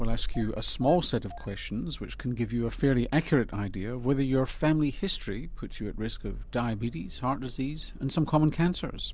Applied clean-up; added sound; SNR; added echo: none; Engine starting / Car; 7 dB; none.